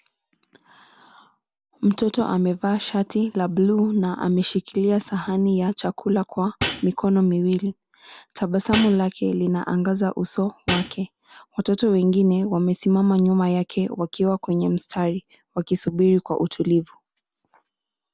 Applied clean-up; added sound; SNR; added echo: none; Hi-hat; -1 dB; none.